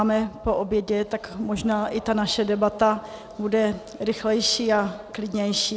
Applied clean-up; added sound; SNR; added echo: none; none; none; none.